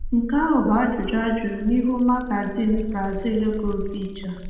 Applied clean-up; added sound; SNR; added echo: none; Liquid; 11 dB; reverberation time 0.9 s.